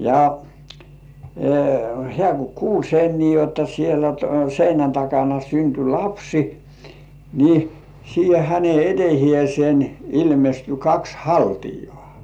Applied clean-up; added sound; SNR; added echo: none; none; none; none.